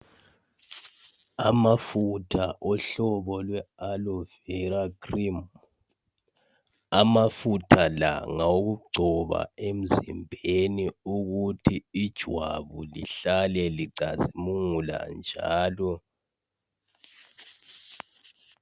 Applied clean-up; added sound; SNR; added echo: none; none; none; none.